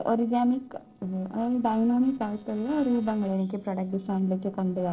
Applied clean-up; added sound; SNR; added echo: neural separator model SepFormer DNS4.